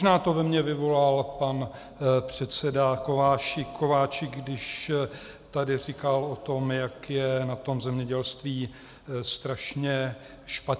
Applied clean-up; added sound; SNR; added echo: none; none; none; none.